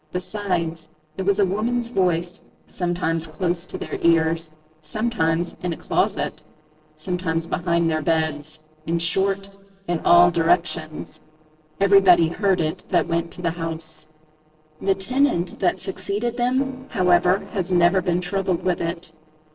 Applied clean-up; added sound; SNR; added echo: neural separator model SepFormer DNS4.